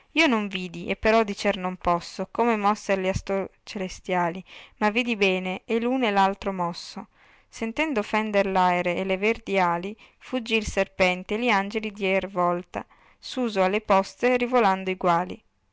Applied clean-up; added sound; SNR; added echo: none; none; none; none.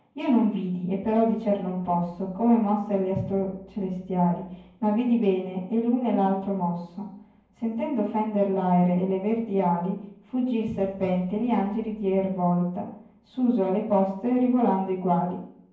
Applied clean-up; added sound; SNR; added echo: none; none; none; reverberation time 0.9 s.